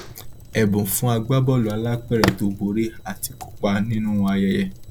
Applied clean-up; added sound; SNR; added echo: none; Fire; 10 dB; none.